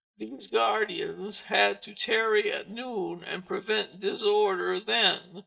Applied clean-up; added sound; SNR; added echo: neural mask model DeepFilterNet 3.